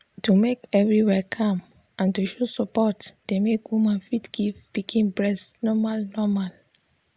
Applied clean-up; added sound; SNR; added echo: none; none; none; none.